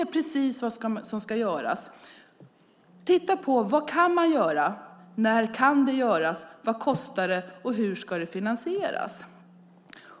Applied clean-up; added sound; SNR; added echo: none; none; none; none.